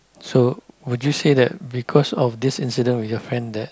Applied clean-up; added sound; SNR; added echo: none; none; none; none.